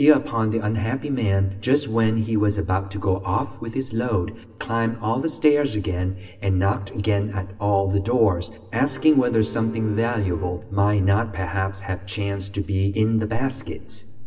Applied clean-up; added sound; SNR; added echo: none; Bowed string instrument; 18 dB; reverberation time 1.8 s.